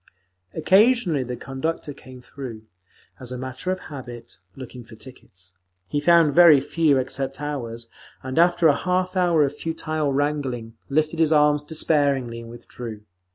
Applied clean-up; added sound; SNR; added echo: none; none; none; none.